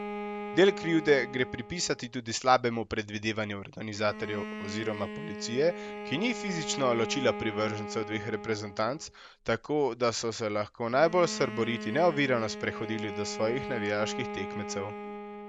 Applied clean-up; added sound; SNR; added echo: none; Bowed string instrument; 10 dB; none.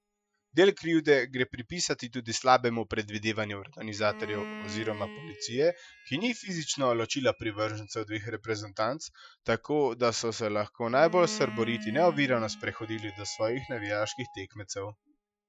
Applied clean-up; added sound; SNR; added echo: classical method Wiener filter.